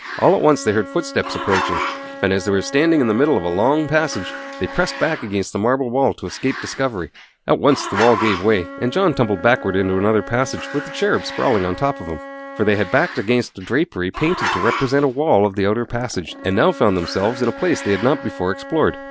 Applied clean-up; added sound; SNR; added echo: none; Wind instrument, woodwind instrument + Growling; 10 dB; none.